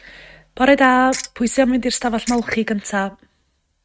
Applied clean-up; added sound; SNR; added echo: neural mask model RNNoise.